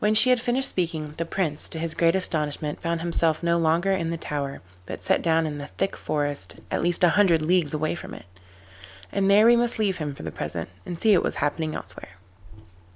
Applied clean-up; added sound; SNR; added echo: none; none; none; none.